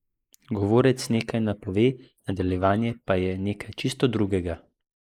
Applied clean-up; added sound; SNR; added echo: neural mask model Resemble Enhance denoiser.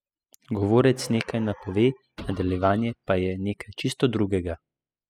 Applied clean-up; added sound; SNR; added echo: classical method spectral subtraction.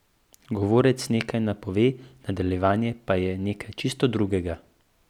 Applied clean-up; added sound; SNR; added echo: none; none; none; none.